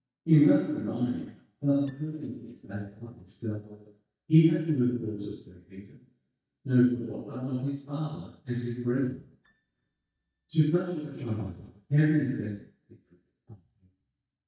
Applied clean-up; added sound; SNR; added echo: neural mask model DeepFilterNet 3.